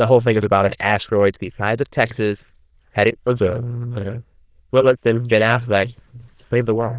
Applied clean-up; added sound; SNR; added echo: neural diffusion model UNIVERSE++.